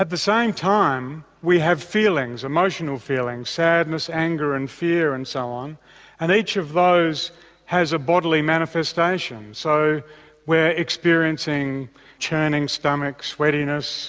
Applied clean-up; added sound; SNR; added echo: none; none; none; none.